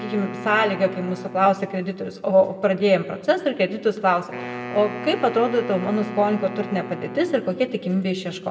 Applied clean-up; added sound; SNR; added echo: none; Wind instrument, woodwind instrument; 14 dB; reverberation time 1.2 s.